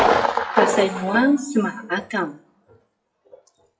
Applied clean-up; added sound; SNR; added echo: classical method WPE with log-MMSE.